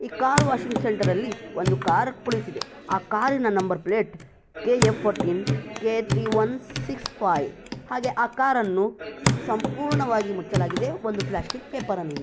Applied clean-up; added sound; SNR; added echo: none; Hands / Wood; 4 dB; none.